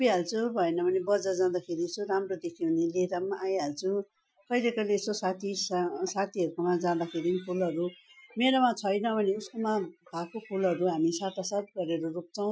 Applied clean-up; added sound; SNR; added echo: classical method Wiener filter.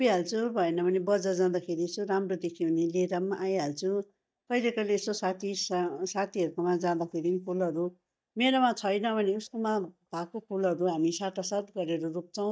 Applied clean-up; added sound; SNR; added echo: neural mask model DeepFilterNet 3.